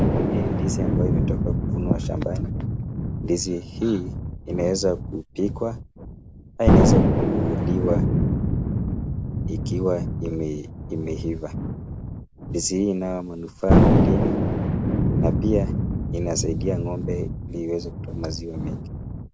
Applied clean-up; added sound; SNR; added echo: none; Thunder; -5 dB; none.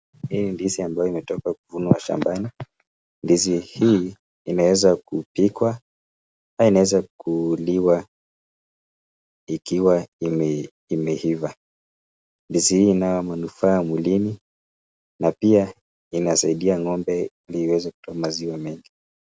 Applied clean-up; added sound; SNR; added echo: none; none; none; none.